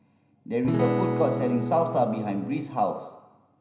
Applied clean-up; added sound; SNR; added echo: none; Acoustic guitar / Strum; 1 dB; reverberation time 0.9 s.